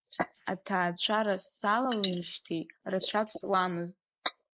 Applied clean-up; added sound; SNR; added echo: neural mask model Resemble Enhance denoiser.